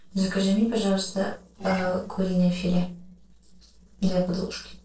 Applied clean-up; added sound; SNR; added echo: neural separator model SepFormer DNS4.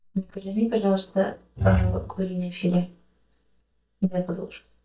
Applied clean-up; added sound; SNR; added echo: neural mask model DeepFilterNet 3.